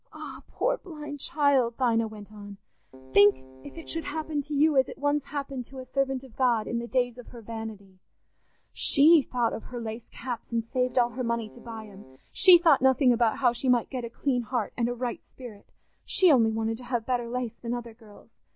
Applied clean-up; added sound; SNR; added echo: none; Keyboard (musical); 19 dB; none.